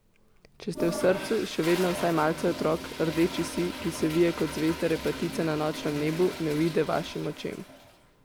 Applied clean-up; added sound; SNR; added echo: none; Toilet flush; 10 dB; none.